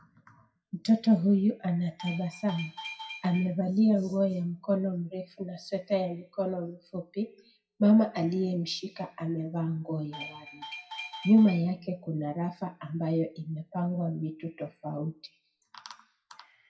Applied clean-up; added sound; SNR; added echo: classical method WPE with log-MMSE.